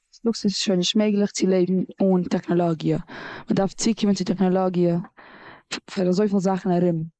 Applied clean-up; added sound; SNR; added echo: neural mask model Resemble Enhance denoiser.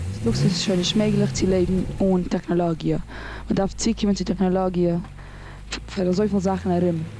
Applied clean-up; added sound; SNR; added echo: none; Accelerating, revving, vroom / Vehicle; 8 dB; none.